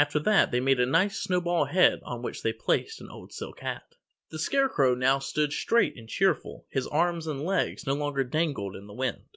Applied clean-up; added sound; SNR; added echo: none; none; none; none.